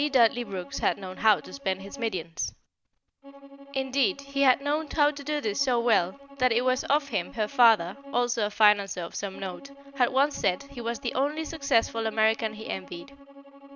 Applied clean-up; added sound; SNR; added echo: none; Bowed string instrument; 18 dB; none.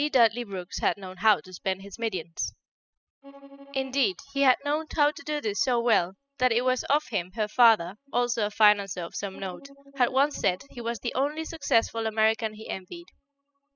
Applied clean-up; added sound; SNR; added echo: classical method spectral subtraction.